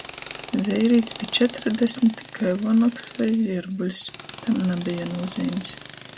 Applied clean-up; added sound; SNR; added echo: none; Tools; 13 dB; none.